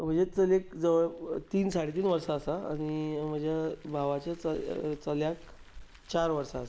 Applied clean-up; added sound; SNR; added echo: none; Car; 18 dB; none.